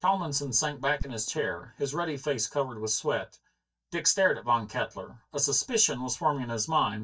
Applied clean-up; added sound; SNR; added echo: neural mask model DeepFilterNet 3.